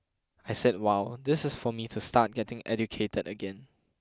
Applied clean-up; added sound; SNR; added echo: none; none; none; none.